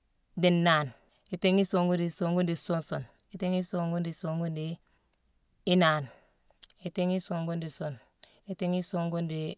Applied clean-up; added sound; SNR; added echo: none; none; none; none.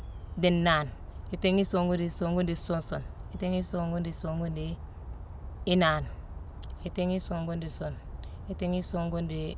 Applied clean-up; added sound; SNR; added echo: none; Bird vocalization, bird call, bird song; 10 dB; none.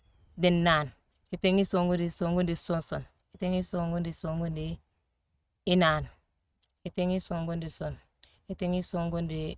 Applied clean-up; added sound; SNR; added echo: neural mask model RNNoise.